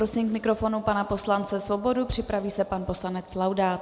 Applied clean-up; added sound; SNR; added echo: none; none; none; none.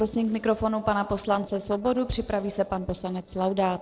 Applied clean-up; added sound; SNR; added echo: neural separator model SepFormer DNS4.